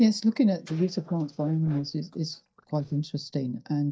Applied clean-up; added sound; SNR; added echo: neural mask model DeepFilterNet 3.